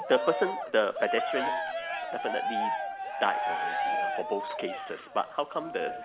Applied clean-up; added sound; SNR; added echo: none; Cheering; 1 dB; none.